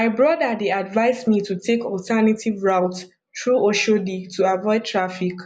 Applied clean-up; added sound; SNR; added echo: none; none; none; none.